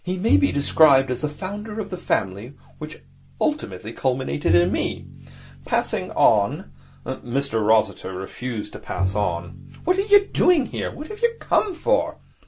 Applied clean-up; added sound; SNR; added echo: none; Bowed string instrument; 10 dB; none.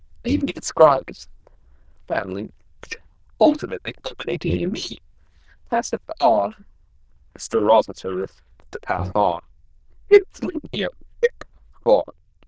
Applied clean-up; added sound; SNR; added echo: neural diffusion model UNIVERSE++.